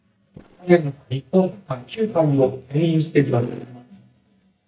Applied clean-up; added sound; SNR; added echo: neural mask model DeepFilterNet 3.